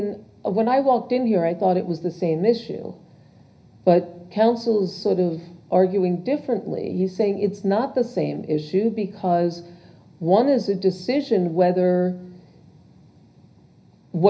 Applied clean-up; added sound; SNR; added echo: none; none; none; reverberation time 0.5 s.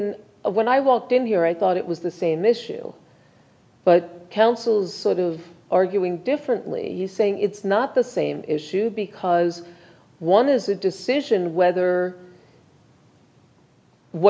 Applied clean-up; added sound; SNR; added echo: none; none; none; none.